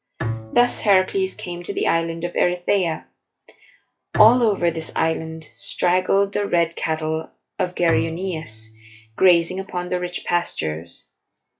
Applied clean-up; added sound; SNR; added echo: classical method log-MMSE.